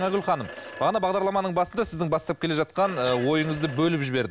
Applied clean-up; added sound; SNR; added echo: none; Telephone; 16 dB; none.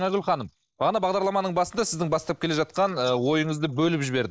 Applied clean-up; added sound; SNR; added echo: neural mask model Resemble Enhance denoiser.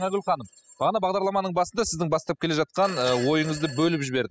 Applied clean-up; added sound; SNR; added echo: classical method spectral subtraction.